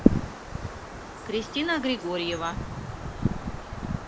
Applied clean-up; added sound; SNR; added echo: none; Wind; -3 dB; none.